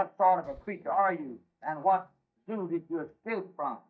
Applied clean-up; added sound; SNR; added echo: neural mask model DeepFilterNet 3.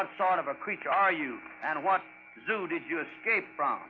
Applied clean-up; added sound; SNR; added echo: none; none; none; none.